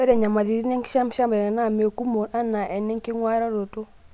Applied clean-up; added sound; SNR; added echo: none; none; none; none.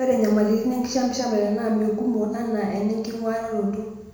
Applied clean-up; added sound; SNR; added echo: none; none; none; reverberation time 1.0 s.